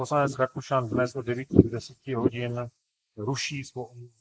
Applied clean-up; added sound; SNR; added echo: neural mask model Resemble Enhance denoiser.